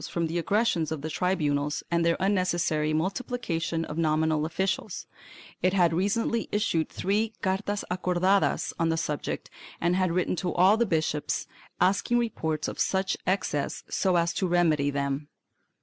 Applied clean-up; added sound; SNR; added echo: none; none; none; none.